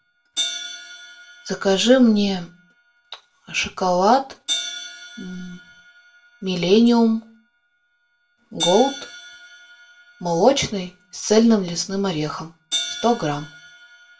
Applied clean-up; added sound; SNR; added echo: none; Hi-hat; 13 dB; reverberation time 0.2 s.